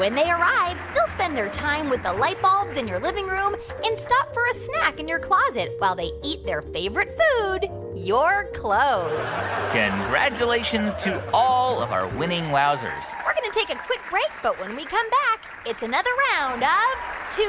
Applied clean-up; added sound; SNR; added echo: none; none; none; none.